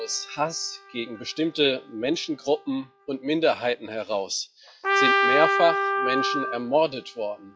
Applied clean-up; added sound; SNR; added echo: classical method log-MMSE.